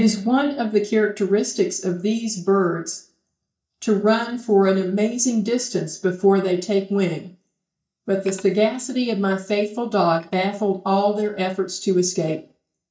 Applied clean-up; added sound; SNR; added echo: neural mask model DeepFilterNet 3.